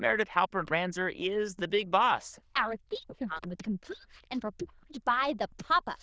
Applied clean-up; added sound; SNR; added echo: neural diffusion model UNIVERSE++.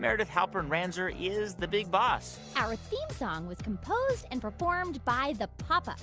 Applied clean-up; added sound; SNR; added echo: none; none; none; none.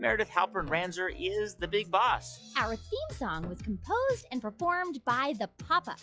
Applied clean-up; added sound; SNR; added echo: classical method log-MMSE.